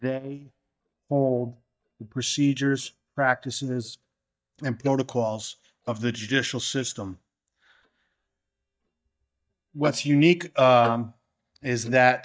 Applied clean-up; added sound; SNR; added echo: neural mask model DeepFilterNet 3.